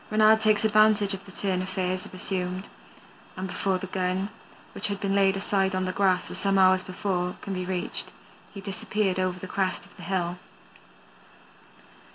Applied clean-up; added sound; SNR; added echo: none; none; none; none.